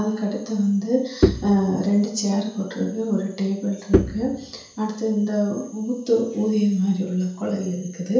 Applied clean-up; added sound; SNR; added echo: none; Bowed string instrument; 3 dB; reverberation time 0.5 s.